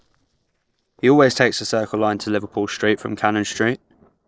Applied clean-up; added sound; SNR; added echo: neural separator model SepFormer DNS4.